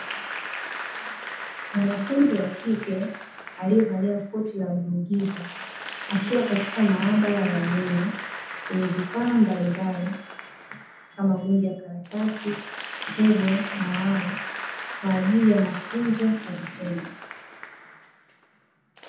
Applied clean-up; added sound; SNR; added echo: none; Applause / Crowd; 11 dB; reverberation time 0.6 s.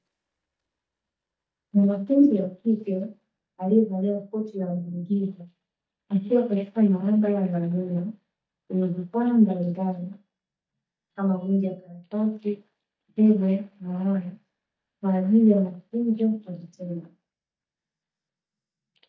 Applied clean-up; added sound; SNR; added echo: neural mask model DeepFilterNet 3.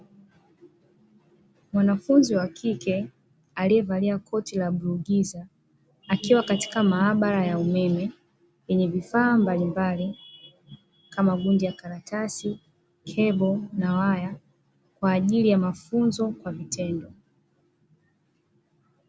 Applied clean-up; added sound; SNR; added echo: none; none; none; none.